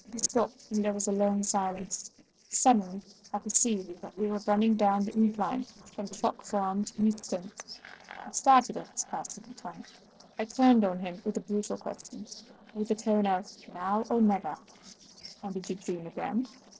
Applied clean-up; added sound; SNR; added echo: neural separator model SepFormer DNS4.